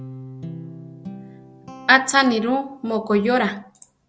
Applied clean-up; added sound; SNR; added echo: none; Guitar; 16 dB; none.